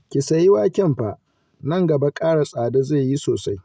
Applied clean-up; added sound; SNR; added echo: none; none; none; none.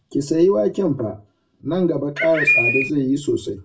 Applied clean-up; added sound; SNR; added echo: none; Bird; -2 dB; reverberation time 0.2 s.